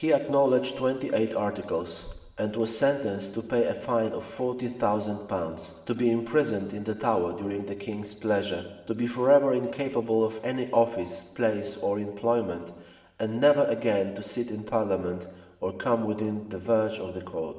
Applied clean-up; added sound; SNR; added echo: none; none; none; reverberation time 1.1 s.